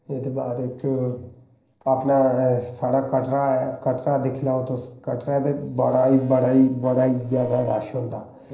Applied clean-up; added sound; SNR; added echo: neural separator model SepFormer DNS4.